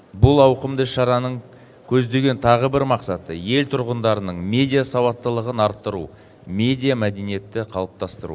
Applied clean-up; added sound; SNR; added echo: none; none; none; none.